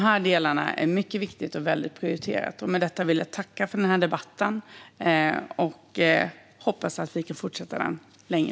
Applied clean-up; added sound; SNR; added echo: none; none; none; none.